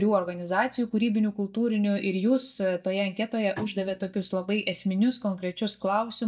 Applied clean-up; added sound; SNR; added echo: neural mask model DeepFilterNet 3.